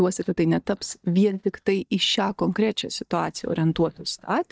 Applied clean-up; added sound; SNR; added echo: neural mask model DeepFilterNet 3.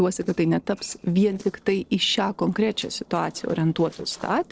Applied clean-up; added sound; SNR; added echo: neural separator model SepFormer DNS4.